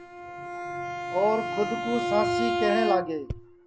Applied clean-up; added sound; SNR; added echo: none; Bowed string instrument; 1 dB; none.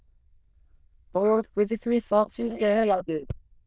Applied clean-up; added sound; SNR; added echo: neural diffusion model UNIVERSE++.